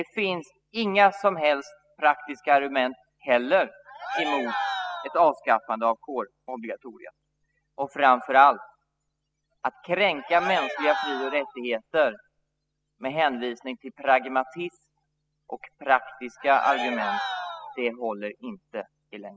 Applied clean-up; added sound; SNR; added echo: classical method spectral subtraction.